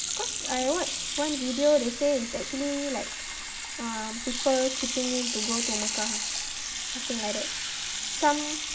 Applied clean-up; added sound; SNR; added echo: none; Sink (filling or washing) / Water tap, faucet; 2 dB; reverberation time 0.3 s.